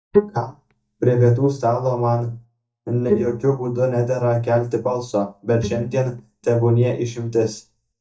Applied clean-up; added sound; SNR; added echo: neural mask model DeepFilterNet 3.